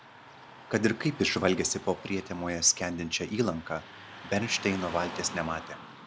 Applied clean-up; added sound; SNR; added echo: none; Car passing by / Traffic noise, roadway noise; 14 dB; none.